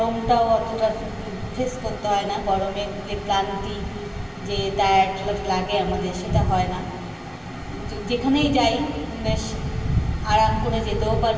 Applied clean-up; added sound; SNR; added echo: none; none; none; reverberation time 2.4 s.